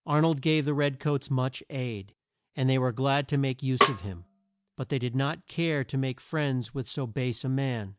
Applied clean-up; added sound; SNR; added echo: none; Snare drum; 1 dB; none.